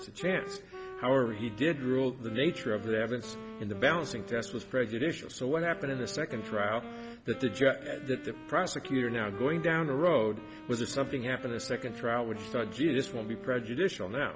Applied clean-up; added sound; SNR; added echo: none; Wind instrument, woodwind instrument; 14 dB; none.